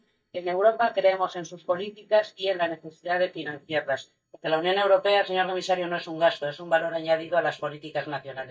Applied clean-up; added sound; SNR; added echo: neural mask model DeepFilterNet 3.